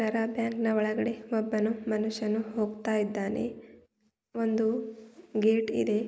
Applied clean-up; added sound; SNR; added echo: none; none; none; none.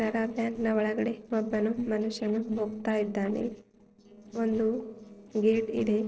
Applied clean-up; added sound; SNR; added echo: neural separator model SepFormer DNS4.